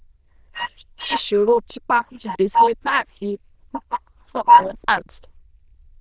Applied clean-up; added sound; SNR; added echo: neural diffusion model UNIVERSE++.